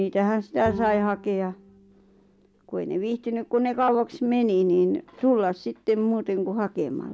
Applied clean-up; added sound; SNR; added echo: none; Bowed string instrument; 17 dB; none.